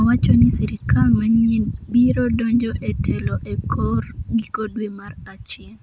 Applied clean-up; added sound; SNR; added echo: none; none; none; none.